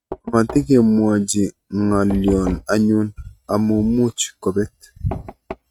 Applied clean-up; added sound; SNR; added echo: neural mask model RNNoise.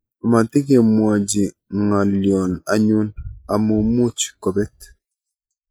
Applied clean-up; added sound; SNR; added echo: neural mask model Resemble Enhance denoiser.